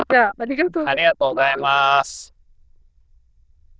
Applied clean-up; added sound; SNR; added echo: neural diffusion model UNIVERSE++.